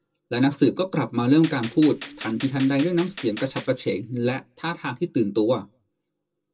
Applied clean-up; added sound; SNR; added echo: none; Gunshot, gunfire; 15 dB; reverberation time 0.2 s.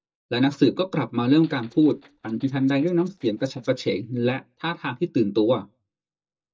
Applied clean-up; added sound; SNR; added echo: neural mask model DeepFilterNet 3.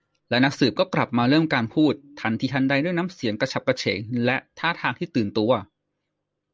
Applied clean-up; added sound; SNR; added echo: none; none; none; none.